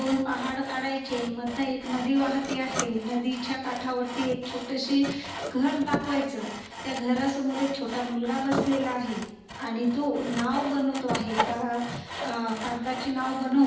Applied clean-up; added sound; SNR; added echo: none; Sawing; 8 dB; reverberation time 0.9 s.